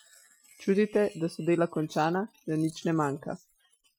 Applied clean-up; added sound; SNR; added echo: classical method Wiener filter.